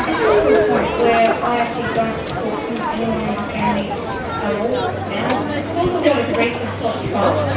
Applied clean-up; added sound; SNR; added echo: none; Crowd; -1 dB; reverberation time 0.7 s.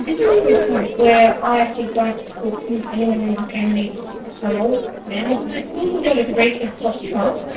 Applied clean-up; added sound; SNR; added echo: neural separator model SepFormer DNS4.